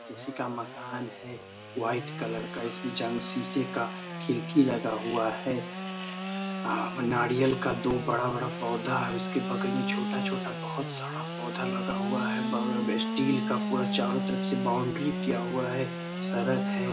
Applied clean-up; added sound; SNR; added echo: none; Sawing / Engine; 2 dB; reverberation time 0.4 s.